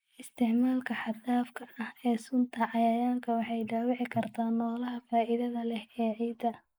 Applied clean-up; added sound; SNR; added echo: neural mask model Resemble Enhance denoiser.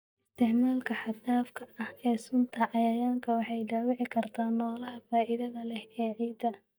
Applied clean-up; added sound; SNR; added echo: neural mask model DeepFilterNet 3.